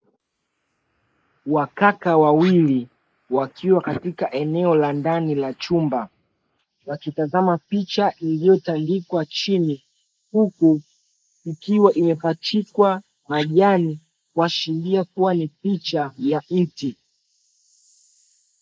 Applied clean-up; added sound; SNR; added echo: neural mask model Resemble Enhance denoiser.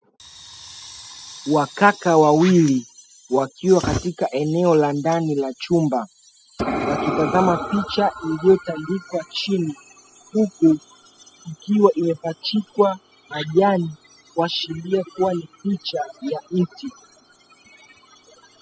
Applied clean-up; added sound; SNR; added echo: classical method spectral subtraction.